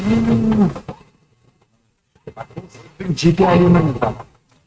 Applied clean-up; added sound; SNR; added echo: neural mask model RNNoise.